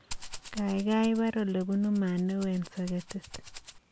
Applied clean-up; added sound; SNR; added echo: none; Rattle (instrument); 14 dB; none.